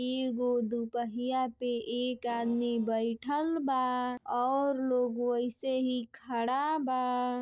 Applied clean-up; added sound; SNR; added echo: neural separator model SepFormer DNS4.